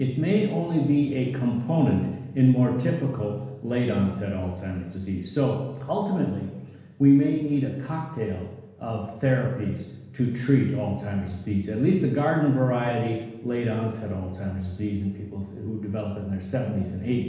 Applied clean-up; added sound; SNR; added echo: none; none; none; reverberation time 1.1 s.